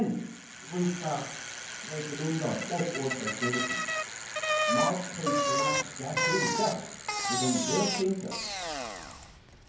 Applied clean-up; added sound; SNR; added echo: none; Bicycle; -1 dB; reverberation time 0.9 s.